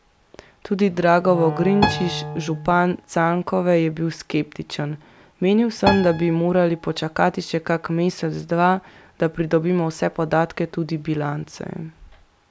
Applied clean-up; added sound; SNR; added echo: none; Piano + Wind instrument, woodwind instrument; 9 dB; none.